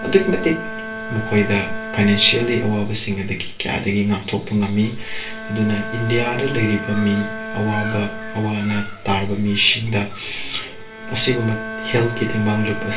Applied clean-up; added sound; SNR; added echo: none; Bowed string instrument; 11 dB; reverberation time 0.3 s.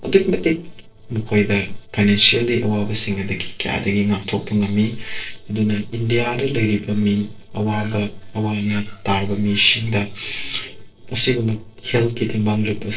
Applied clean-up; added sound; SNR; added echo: neural separator model SepFormer DNS4.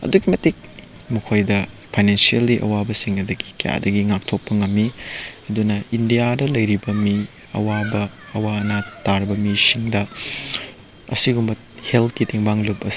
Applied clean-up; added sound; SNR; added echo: none; none; none; none.